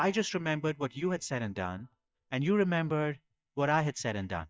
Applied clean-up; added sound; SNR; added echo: neural mask model DeepFilterNet 3.